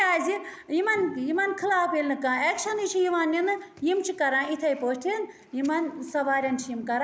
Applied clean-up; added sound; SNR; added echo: none; none; none; none.